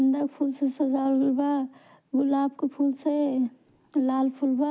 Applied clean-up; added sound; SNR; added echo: none; none; none; none.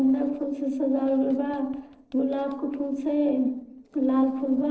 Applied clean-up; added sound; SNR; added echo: neural separator model SepFormer DNS4.